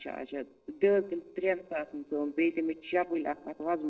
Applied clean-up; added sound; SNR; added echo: neural separator model SepFormer DNS4.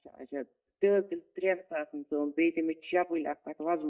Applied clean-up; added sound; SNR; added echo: neural mask model DeepFilterNet 3.